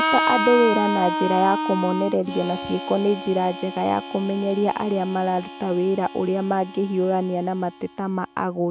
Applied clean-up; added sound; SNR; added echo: none; Harmonica; 6 dB; none.